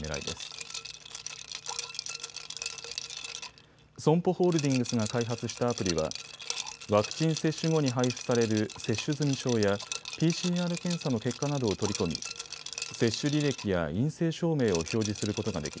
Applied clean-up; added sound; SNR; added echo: none; Liquid; 10 dB; none.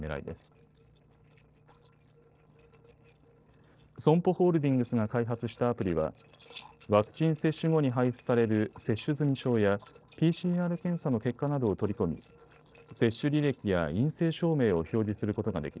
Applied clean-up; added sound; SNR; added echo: neural separator model SepFormer DNS4.